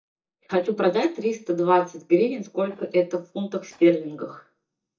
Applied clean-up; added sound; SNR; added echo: neural mask model DeepFilterNet 3.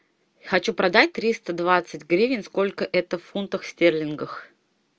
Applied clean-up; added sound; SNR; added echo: none; none; none; none.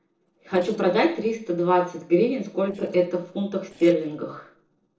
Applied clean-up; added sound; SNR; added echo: neural separator model SepFormer DNS4.